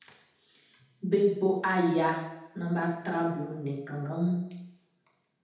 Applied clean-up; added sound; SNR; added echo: none; none; none; reverberation time 0.8 s.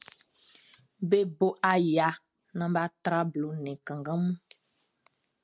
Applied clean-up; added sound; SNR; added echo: none; none; none; none.